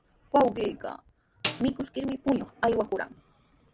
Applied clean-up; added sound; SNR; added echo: none; Snare drum; 8 dB; none.